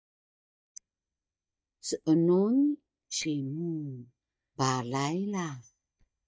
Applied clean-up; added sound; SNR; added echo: neural mask model DeepFilterNet 3.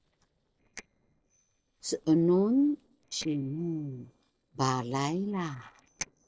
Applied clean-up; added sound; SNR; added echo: neural separator model SepFormer DNS4.